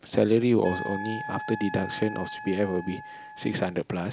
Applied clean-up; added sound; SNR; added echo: none; Wind instrument, woodwind instrument; 11 dB; none.